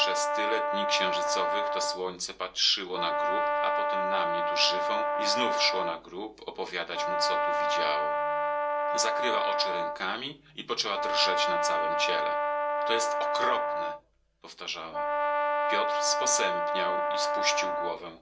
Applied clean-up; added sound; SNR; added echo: none; Brass instrument; -4 dB; reverberation time 0.2 s.